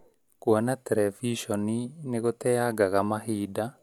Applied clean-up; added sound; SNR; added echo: none; none; none; none.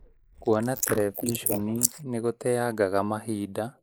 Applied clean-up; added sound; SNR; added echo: neural mask model Resemble Enhance denoiser.